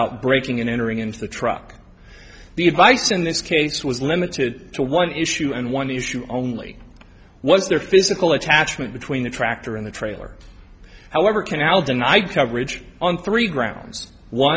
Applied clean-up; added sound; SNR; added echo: none; none; none; none.